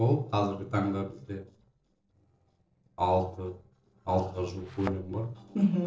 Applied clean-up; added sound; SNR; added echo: neural separator model SepFormer DNS4.